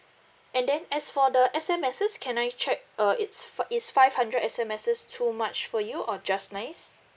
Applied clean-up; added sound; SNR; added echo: none; none; none; none.